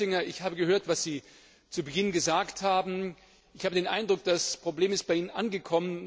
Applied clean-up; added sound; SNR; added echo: none; none; none; none.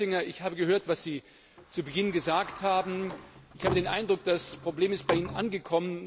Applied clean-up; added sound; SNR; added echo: none; Sliding door; 11 dB; none.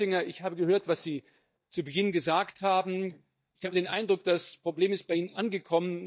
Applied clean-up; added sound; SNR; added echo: neural mask model DeepFilterNet 3.